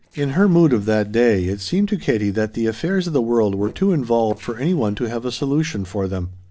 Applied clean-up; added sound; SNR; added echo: neural separator model SepFormer DNS4.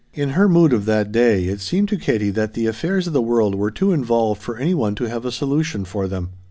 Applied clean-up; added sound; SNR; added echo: none; none; none; none.